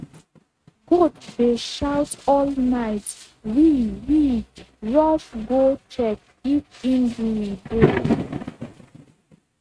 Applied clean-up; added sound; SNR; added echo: neural mask model RNNoise.